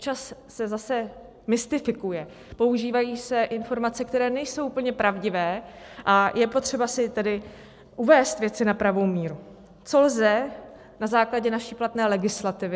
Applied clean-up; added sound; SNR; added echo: none; none; none; none.